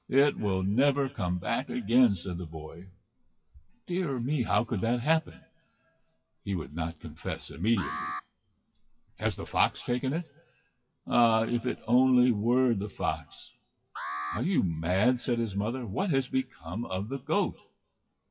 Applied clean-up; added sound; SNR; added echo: classical method WPE with log-MMSE.